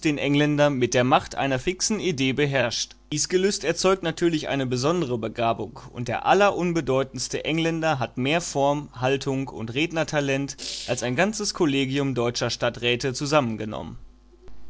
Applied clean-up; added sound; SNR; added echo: neural separator model SepFormer DNS4.